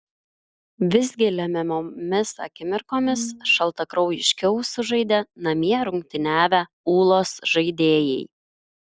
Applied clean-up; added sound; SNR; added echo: none; Brass instrument; 11 dB; none.